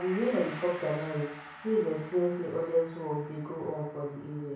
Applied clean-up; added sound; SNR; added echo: none; Gong; 15 dB; reverberation time 0.6 s.